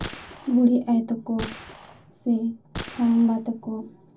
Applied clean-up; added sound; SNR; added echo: none; Gunshot, gunfire; 15 dB; reverberation time 0.4 s.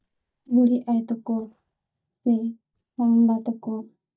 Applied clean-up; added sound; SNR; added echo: neural mask model DeepFilterNet 3.